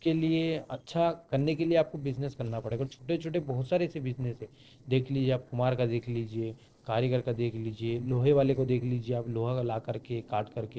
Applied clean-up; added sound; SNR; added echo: neural separator model SepFormer DNS4.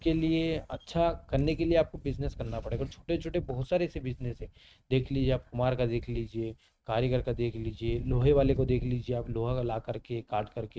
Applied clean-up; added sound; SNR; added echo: neural mask model RNNoise.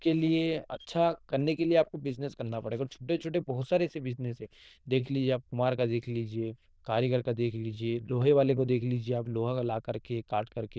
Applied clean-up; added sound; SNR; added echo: neural diffusion model UNIVERSE++.